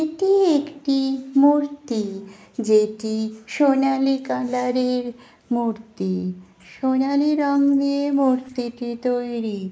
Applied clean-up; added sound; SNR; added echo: neural mask model Resemble Enhance denoiser.